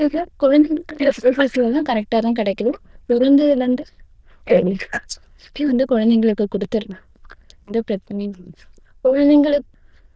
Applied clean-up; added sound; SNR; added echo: neural diffusion model UNIVERSE++.